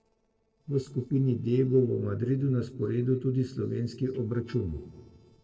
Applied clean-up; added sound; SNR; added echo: neural separator model SepFormer DNS4.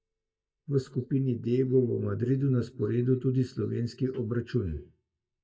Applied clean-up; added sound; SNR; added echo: neural mask model DeepFilterNet 3.